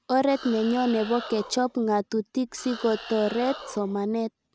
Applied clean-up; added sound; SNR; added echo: none; Animal; 15 dB; none.